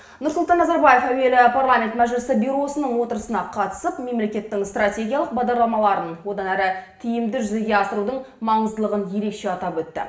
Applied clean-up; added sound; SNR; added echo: none; none; none; reverberation time 0.7 s.